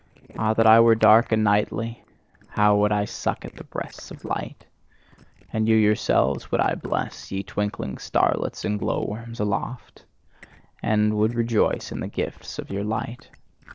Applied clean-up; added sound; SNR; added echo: neural separator model SepFormer DNS4.